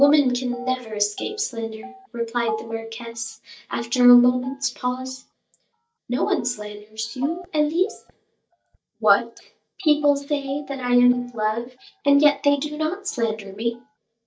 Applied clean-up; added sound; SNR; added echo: neural mask model DeepFilterNet 3.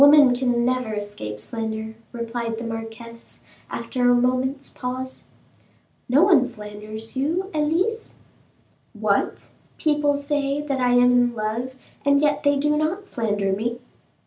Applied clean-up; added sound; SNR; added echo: none; none; none; none.